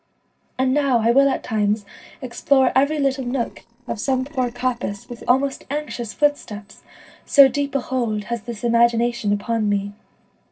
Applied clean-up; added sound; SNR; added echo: neural separator model SepFormer DNS4.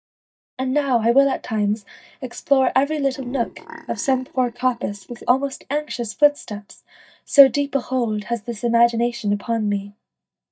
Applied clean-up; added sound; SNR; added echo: neural mask model DeepFilterNet 3.